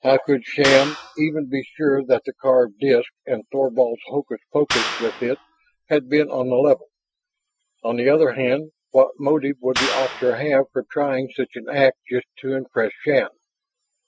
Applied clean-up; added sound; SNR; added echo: classical method Wiener filter.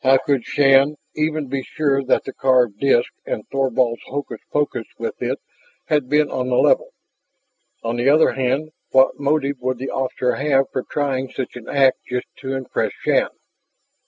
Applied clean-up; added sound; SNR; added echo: none; none; none; none.